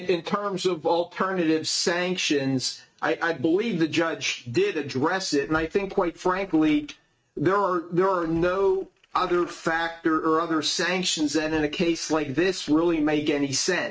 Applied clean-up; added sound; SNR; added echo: neural mask model RNNoise.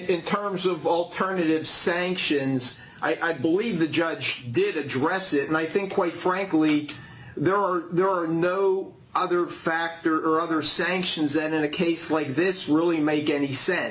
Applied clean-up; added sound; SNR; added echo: none; none; none; none.